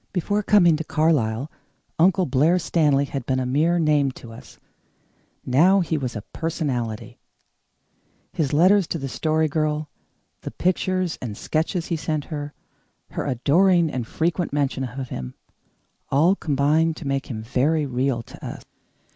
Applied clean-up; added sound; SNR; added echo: none; none; none; none.